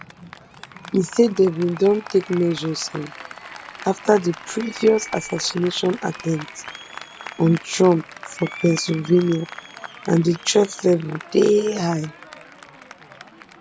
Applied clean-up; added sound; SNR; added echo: none; Applause; 17 dB; none.